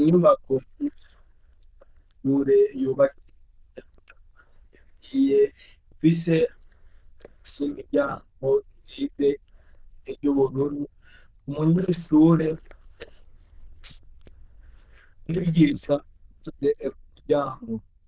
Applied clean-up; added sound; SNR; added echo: neural diffusion model UNIVERSE++.